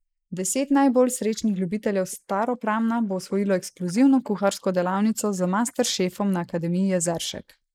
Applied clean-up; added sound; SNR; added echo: neural mask model Resemble Enhance denoiser.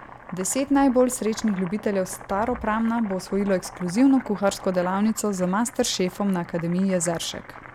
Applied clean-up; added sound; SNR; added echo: none; Boiling; 18 dB; none.